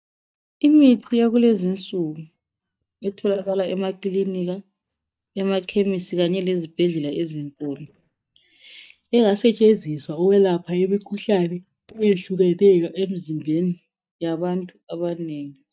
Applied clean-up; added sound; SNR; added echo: neural mask model DeepFilterNet 3.